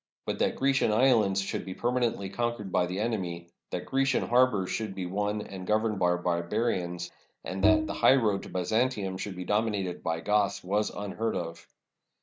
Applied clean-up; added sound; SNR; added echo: neural mask model RNNoise.